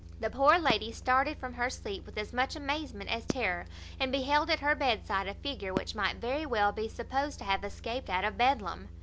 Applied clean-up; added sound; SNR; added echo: none; Fireworks; 14 dB; none.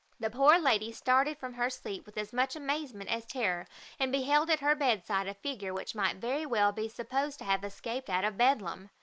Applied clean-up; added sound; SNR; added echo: neural mask model Resemble Enhance denoiser.